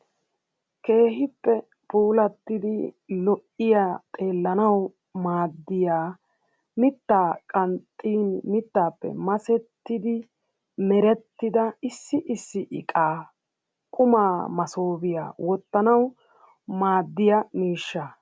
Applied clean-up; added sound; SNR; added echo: none; none; none; none.